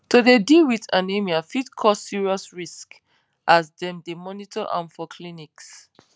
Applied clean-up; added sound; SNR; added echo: none; none; none; none.